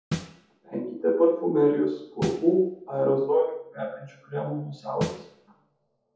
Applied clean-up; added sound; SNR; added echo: none; Snare drum; 10 dB; reverberation time 0.7 s.